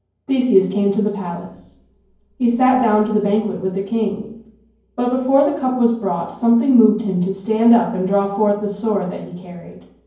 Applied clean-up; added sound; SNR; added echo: none; none; none; reverberation time 0.9 s.